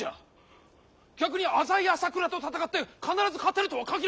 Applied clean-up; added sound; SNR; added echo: none; none; none; none.